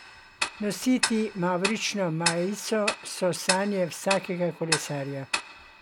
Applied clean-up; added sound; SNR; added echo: none; Tick-tock; 5 dB; none.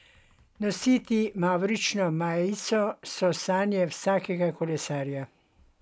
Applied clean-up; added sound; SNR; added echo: none; none; none; none.